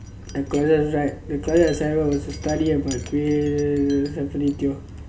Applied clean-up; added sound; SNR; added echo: none; Wind chime; 14 dB; reverberation time 0.7 s.